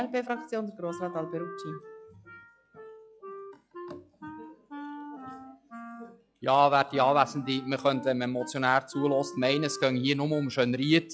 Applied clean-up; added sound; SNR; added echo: classical method log-MMSE.